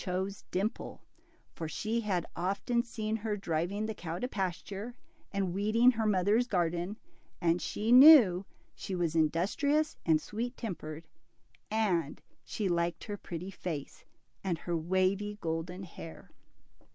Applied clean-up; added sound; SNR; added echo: none; none; none; none.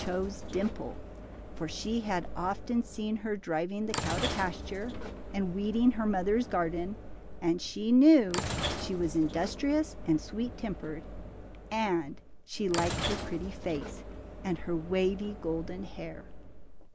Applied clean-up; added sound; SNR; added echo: none; Sliding door / Train; 9 dB; none.